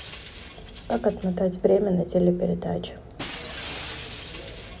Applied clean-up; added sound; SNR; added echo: none; Shatter; 16 dB; none.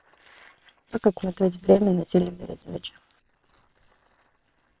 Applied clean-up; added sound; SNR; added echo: neural separator model SepFormer WHAM!.